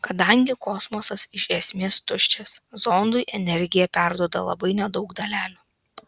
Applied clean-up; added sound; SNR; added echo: none; none; none; none.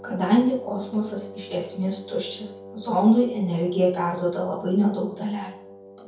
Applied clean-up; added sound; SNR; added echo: none; Wind instrument, woodwind instrument; 18 dB; reverberation time 0.6 s.